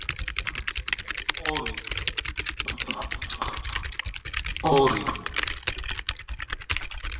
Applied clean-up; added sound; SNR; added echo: none; Typing; -4 dB; reverberation time 0.7 s.